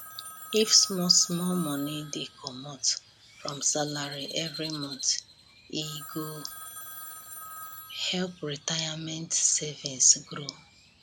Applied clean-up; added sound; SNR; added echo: none; Crow + Telephone; 14 dB; none.